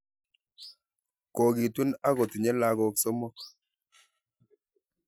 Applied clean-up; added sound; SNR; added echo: none; none; none; none.